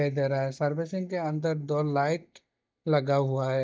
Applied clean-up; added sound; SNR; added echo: neural mask model DeepFilterNet 3.